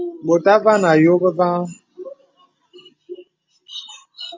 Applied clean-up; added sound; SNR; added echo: none; none; none; none.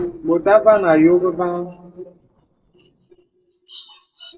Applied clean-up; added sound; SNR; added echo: neural separator model SepFormer DNS4.